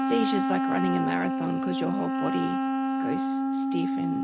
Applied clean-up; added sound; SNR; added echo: none; Wind instrument, woodwind instrument; -5 dB; none.